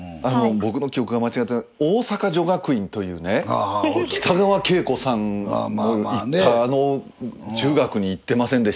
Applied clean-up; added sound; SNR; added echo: none; Dishes, pots, and pans; 15 dB; none.